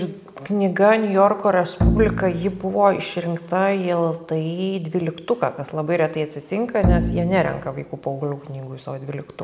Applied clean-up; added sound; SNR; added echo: none; Bowed string instrument; 2 dB; none.